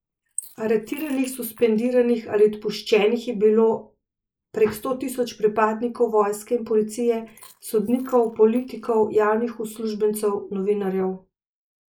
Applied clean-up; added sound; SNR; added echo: neural mask model Resemble Enhance denoiser.